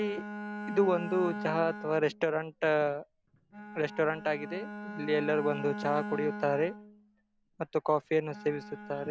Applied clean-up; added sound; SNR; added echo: none; Bowed string instrument; 10 dB; none.